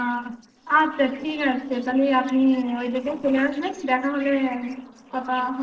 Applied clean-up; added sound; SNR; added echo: neural separator model SepFormer DNS4.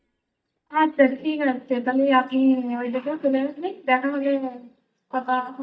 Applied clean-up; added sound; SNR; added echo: neural mask model DeepFilterNet 3.